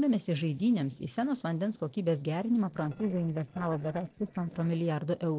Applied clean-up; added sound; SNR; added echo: neural separator model SepFormer DNS4.